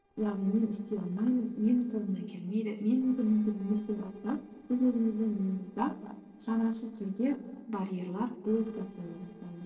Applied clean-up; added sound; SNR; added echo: neural separator model SepFormer DNS4.